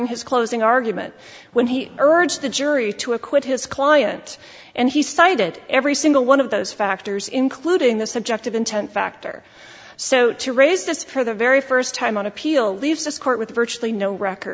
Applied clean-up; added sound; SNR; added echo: none; none; none; none.